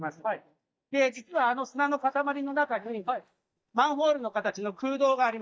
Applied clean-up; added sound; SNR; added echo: neural mask model DeepFilterNet 3.